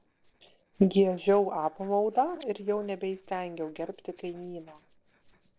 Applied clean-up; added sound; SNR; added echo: neural separator model SepFormer DNS4.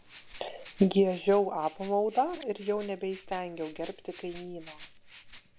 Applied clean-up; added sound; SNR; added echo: none; Rattle (instrument); 6 dB; none.